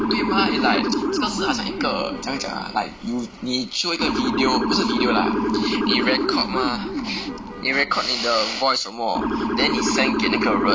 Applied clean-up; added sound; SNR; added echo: none; Motor vehicle (road) / Siren; 0 dB; none.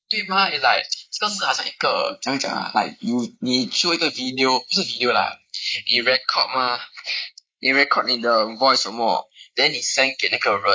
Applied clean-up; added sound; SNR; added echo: neural mask model Resemble Enhance denoiser.